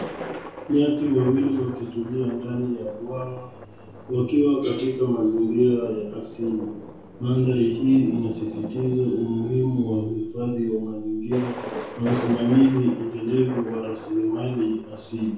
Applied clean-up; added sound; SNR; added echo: none; Thunder; 14 dB; reverberation time 0.6 s.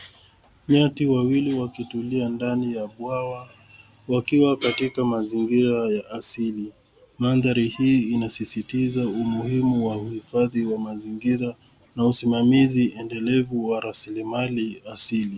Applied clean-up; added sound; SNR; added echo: none; none; none; none.